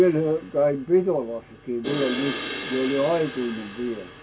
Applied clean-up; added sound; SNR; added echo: none; Crash cymbal; 11 dB; none.